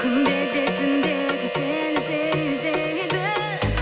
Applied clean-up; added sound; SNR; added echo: none; Harmonica; 5 dB; none.